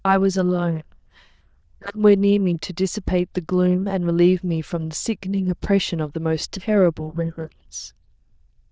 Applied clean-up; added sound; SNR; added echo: neural diffusion model UNIVERSE++.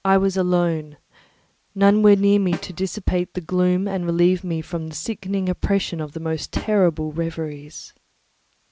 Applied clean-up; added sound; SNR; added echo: none; Snare drum; 15 dB; none.